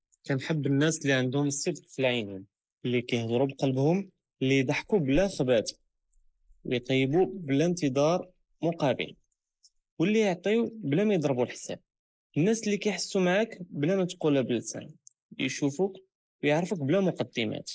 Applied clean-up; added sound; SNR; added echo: neural mask model Resemble Enhance denoiser.